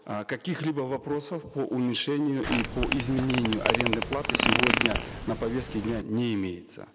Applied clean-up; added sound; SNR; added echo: none; Fart; -1 dB; none.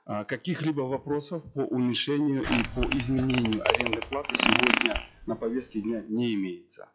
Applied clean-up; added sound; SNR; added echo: classical method log-MMSE.